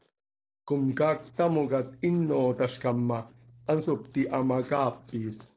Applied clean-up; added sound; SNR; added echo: neural separator model SepFormer DNS4.